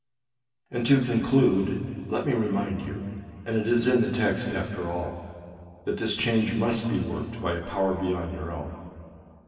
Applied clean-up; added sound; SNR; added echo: none; none; none; reverberation time 2.5 s.